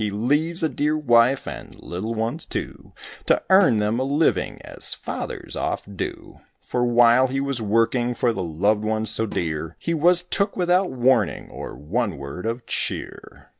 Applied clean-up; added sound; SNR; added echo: none; Snare drum; 19 dB; none.